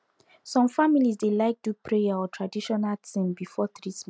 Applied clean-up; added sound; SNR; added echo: none; none; none; none.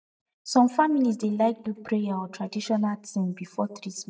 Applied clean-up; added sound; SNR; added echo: neural mask model DeepFilterNet 3.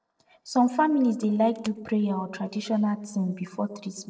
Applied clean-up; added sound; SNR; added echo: neural separator model SepFormer DNS4.